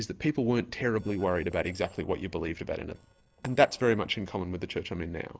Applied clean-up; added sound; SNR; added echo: neural separator model SepFormer DNS4.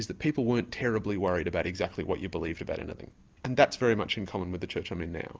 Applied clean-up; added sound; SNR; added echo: none; none; none; none.